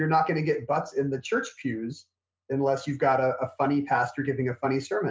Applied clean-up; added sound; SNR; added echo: none; none; none; none.